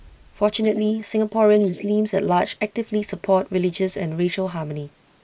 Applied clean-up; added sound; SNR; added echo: neural mask model Resemble Enhance denoiser.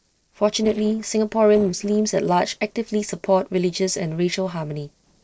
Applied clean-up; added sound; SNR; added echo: neural separator model SepFormer DNS4.